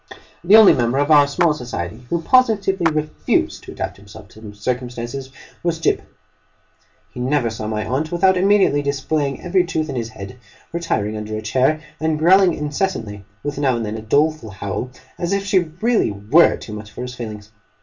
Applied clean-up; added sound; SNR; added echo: none; Clapping; 13 dB; reverberation time 0.2 s.